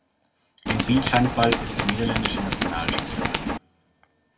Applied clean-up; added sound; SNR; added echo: none; Tools; 0 dB; reverberation time 1.8 s.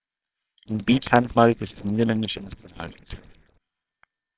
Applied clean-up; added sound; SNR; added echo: neural separator model SepFormer WHAMR!.